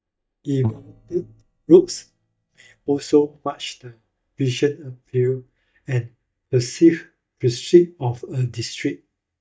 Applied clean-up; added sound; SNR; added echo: neural mask model DeepFilterNet 3.